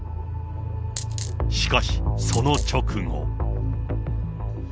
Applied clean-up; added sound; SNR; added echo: none; Coin (dropping); 11 dB; none.